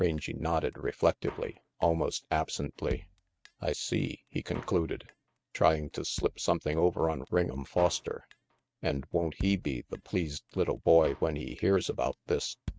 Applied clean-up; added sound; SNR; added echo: neural mask model RNNoise.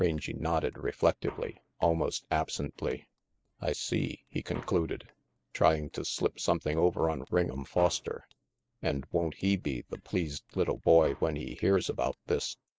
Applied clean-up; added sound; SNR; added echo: neural mask model Resemble Enhance denoiser.